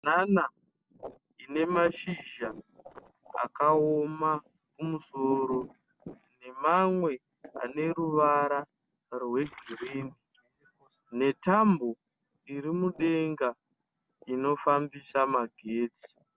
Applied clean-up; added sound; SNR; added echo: neural separator model SepFormer DNS4.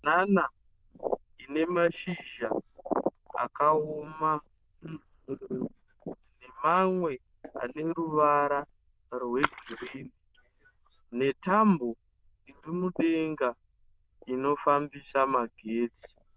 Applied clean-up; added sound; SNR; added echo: neural diffusion model UNIVERSE++.